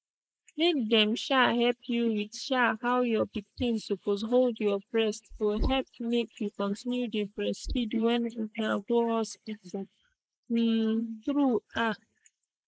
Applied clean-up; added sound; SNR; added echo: neural mask model Resemble Enhance denoiser.